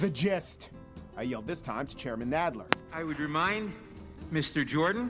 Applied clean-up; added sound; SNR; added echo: none; Fireworks; 11 dB; none.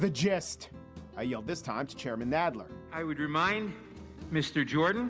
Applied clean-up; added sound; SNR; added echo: none; none; none; none.